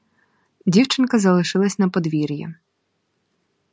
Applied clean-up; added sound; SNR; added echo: none; none; none; none.